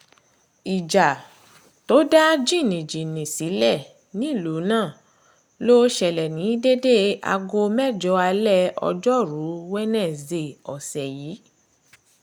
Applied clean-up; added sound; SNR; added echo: none; none; none; none.